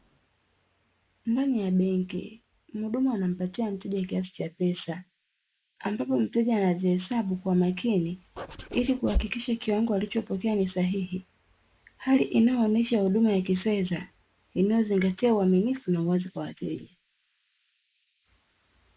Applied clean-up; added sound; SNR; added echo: neural mask model Resemble Enhance denoiser.